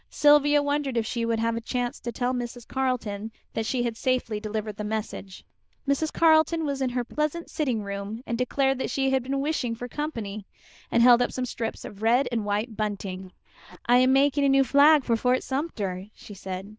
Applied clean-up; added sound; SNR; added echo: neural diffusion model UNIVERSE++.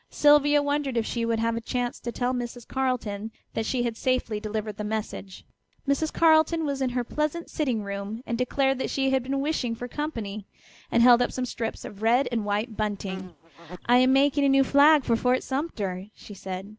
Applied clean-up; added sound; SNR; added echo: none; Insect; 19 dB; none.